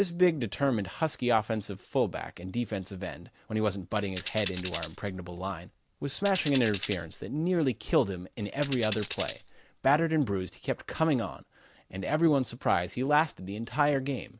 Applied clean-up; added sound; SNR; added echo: none; Tambourine; 11 dB; none.